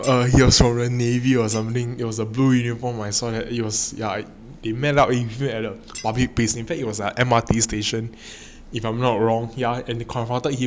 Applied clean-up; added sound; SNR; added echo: none; Shatter; 18 dB; none.